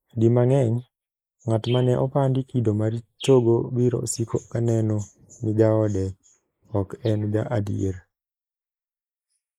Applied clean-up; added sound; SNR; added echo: neural mask model Resemble Enhance denoiser.